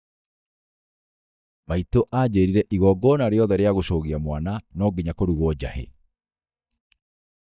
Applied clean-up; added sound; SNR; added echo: neural mask model DeepFilterNet 3.